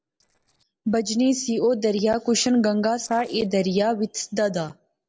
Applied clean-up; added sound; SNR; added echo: neural separator model SepFormer DNS4.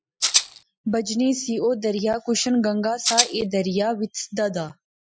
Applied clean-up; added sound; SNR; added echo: classical method Wiener filter.